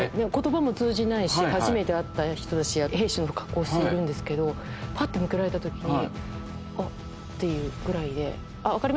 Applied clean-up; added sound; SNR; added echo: none; none; none; none.